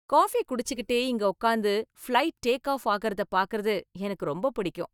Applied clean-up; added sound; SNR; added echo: neural mask model DeepFilterNet 3.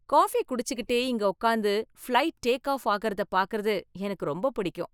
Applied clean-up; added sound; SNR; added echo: neural mask model Resemble Enhance denoiser.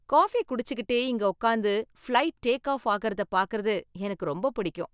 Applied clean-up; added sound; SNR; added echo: none; none; none; none.